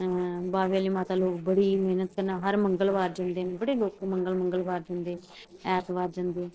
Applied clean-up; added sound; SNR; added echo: neural separator model SepFormer DNS4.